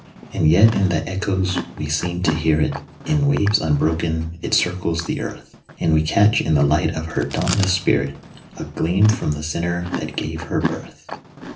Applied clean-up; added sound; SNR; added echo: none; Chewing, mastication; 12 dB; reverberation time 0.3 s.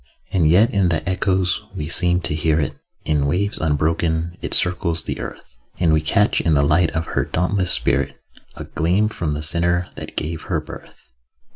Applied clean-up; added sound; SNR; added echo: none; none; none; none.